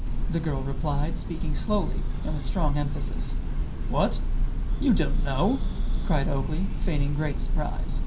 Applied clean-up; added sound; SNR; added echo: none; Bird / Breathing; -5 dB; reverberation time 0.3 s.